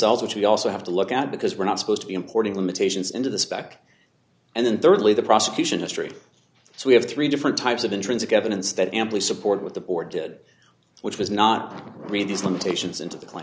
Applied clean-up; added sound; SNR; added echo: none; none; none; none.